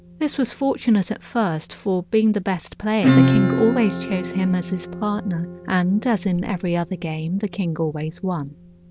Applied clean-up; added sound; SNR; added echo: none; Acoustic guitar / Strum; 4 dB; none.